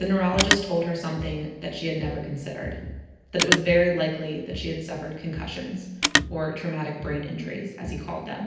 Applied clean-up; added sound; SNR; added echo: none; Telephone; 3 dB; reverberation time 0.9 s.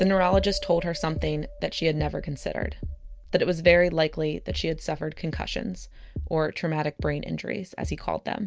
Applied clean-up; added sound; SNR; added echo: none; none; none; none.